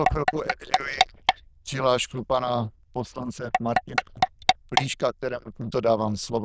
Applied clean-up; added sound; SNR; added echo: neural diffusion model UNIVERSE++.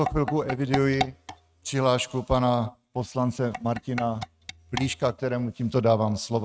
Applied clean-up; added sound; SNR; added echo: neural mask model RNNoise.